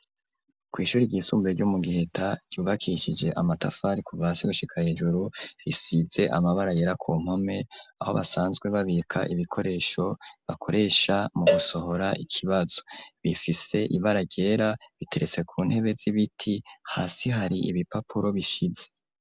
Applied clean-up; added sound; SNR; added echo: none; Cowbell; 3 dB; none.